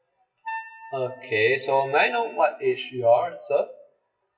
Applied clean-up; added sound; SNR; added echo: classical method WPE with log-MMSE.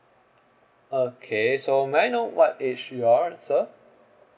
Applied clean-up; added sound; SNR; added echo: none; none; none; none.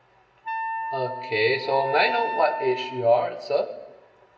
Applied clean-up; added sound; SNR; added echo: none; Wind instrument, woodwind instrument; 6 dB; reverberation time 0.9 s.